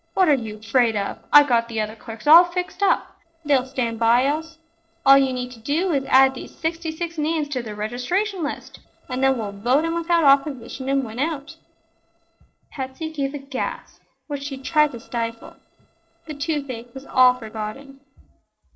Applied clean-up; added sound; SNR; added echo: neural separator model SepFormer DNS4.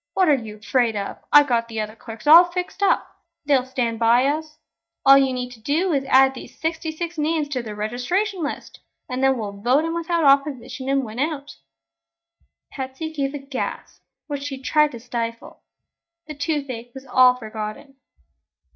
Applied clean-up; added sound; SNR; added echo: neural mask model DeepFilterNet 3.